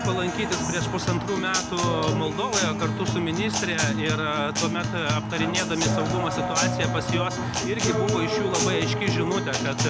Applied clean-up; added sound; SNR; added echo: none; Acoustic guitar; -1 dB; none.